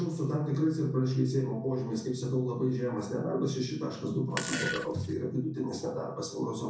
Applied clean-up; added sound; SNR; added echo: none; Fart; 5 dB; reverberation time 0.6 s.